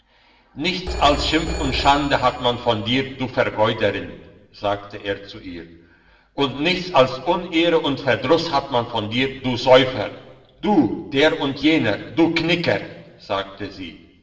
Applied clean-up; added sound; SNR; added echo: none; Telephone; 10 dB; reverberation time 1.1 s.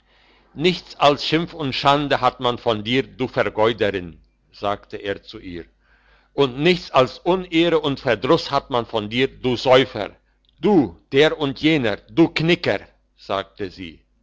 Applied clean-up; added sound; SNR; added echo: none; none; none; none.